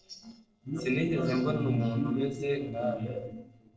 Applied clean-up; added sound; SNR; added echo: neural separator model SepFormer DNS4.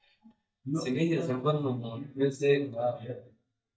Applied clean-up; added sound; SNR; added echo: neural mask model DeepFilterNet 3.